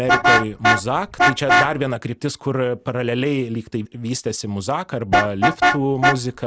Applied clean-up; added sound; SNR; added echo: none; Vehicle horn, car horn, honking; -2 dB; none.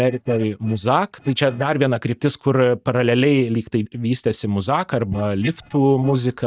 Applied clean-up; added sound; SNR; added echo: neural mask model DeepFilterNet 3.